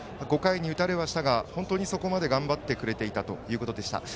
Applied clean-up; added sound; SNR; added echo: none; none; none; none.